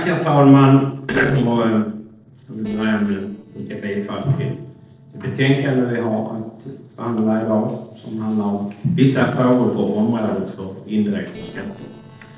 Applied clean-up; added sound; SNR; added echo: neural separator model SepFormer DNS4.